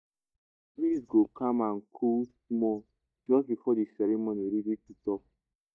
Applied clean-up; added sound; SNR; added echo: neural mask model DeepFilterNet 3.